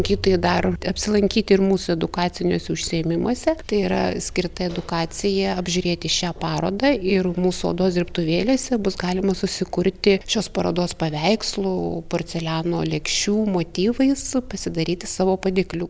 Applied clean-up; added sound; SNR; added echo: none; none; none; none.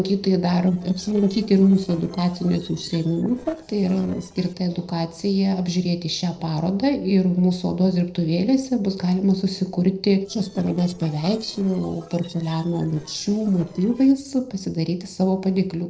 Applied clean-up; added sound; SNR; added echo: neural separator model SepFormer DNS4.